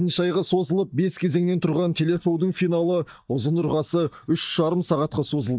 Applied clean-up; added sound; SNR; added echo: neural mask model DeepFilterNet 3.